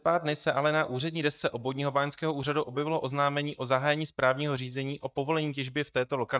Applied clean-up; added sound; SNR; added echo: neural mask model DeepFilterNet 3.